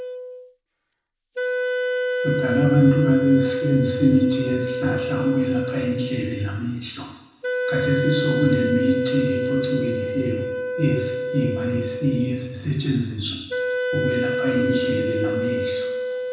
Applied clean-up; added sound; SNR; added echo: none; Wind instrument, woodwind instrument; 3 dB; reverberation time 0.9 s.